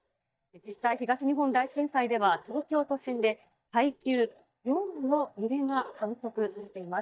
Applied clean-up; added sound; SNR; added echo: neural mask model DeepFilterNet 3.